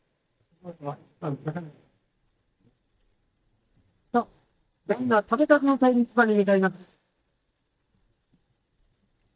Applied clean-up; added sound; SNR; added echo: neural mask model DeepFilterNet 3.